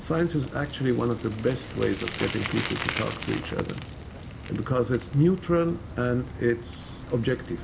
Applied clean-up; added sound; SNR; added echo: none; Bicycle; 9 dB; reverberation time 0.4 s.